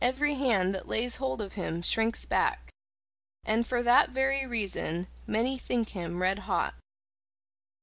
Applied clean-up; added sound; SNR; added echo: none; none; none; none.